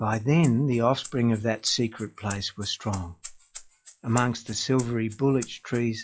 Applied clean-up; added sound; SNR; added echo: classical method log-MMSE.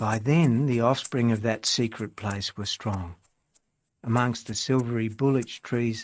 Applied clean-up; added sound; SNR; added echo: neural mask model RNNoise.